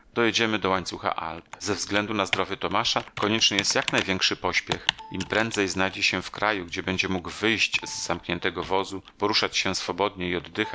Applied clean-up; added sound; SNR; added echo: none; Computer keyboard; 12 dB; none.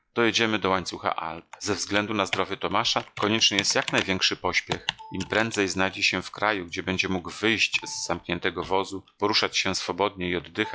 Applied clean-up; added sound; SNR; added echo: classical method log-MMSE.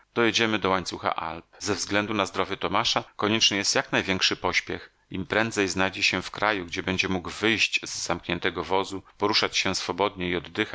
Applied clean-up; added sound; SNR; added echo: none; none; none; none.